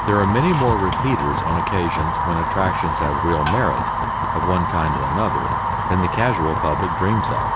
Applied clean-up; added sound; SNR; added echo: none; Fire; -1 dB; none.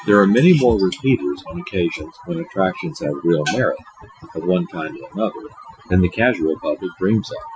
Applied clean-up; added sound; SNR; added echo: classical method Wiener filter.